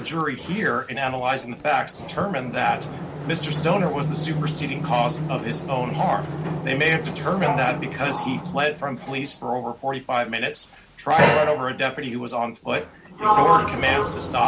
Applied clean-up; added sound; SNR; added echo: none; Sliding door; 2 dB; none.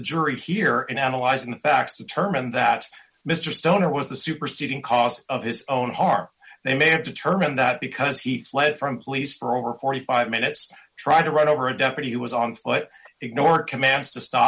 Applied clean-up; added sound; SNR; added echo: none; none; none; none.